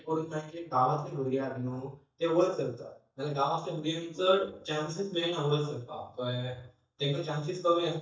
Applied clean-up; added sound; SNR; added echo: neural mask model DeepFilterNet 3.